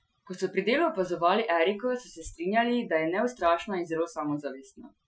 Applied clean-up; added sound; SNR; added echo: classical method Wiener filter.